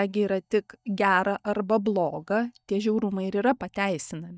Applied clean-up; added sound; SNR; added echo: neural mask model DeepFilterNet 3.